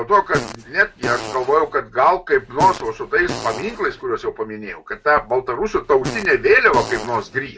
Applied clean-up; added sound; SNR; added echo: none; Fart; 12 dB; none.